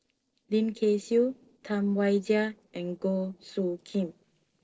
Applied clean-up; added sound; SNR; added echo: neural separator model SepFormer DNS4.